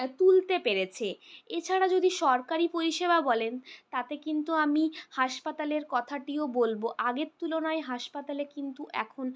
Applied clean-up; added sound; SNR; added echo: none; none; none; none.